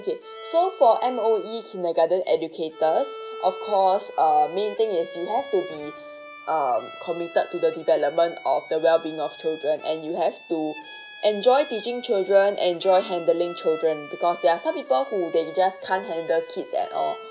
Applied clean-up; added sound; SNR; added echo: none; Bowed string instrument; 16 dB; none.